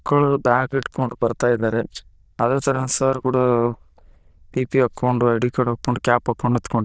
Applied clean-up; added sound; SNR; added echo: neural diffusion model UNIVERSE++.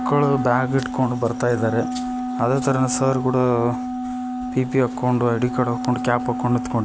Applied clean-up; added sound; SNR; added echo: none; Wind instrument, woodwind instrument; 5 dB; none.